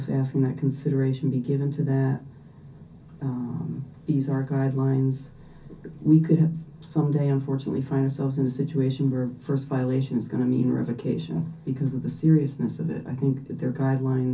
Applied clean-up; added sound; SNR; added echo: none; none; none; reverberation time 0.3 s.